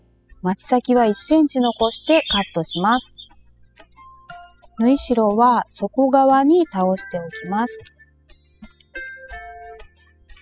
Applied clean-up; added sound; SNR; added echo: classical method spectral subtraction.